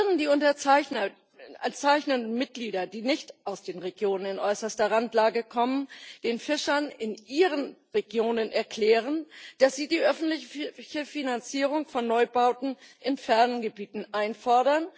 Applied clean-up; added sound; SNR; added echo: none; none; none; none.